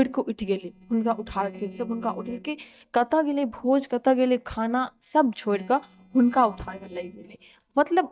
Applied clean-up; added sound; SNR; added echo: neural mask model DeepFilterNet 3.